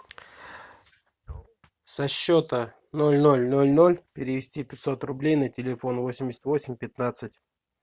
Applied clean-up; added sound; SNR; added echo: none; none; none; none.